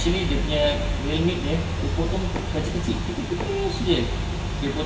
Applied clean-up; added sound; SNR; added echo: none; Knock; 16 dB; reverberation time 2.9 s.